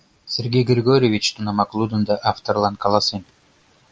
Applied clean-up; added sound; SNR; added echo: none; none; none; none.